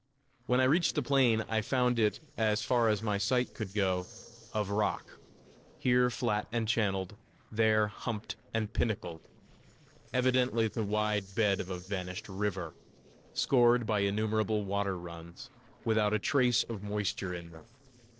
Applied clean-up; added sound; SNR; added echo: neural separator model SepFormer DNS4.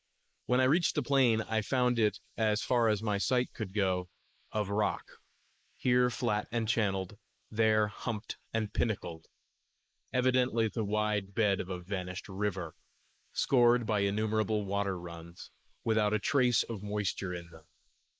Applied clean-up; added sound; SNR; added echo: neural mask model Resemble Enhance denoiser.